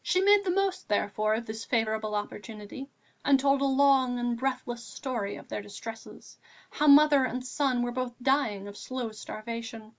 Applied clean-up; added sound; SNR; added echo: none; none; none; none.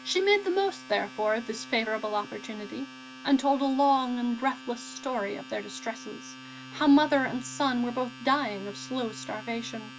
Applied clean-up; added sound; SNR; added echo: none; Domestic sounds, home sounds; 16 dB; none.